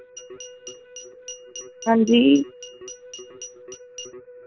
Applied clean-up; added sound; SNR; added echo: none; Keyboard (musical) + Glass; 16 dB; none.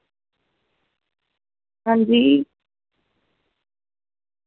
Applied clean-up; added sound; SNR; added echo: none; none; none; none.